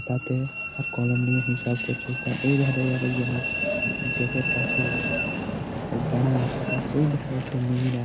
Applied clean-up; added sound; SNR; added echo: none; Train; 3 dB; none.